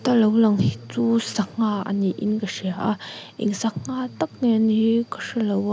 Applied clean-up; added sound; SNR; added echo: none; none; none; none.